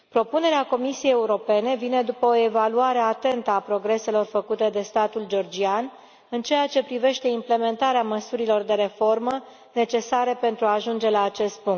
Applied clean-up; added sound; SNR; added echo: none; none; none; none.